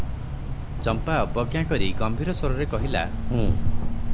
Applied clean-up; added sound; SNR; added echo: none; Cricket; -4 dB; none.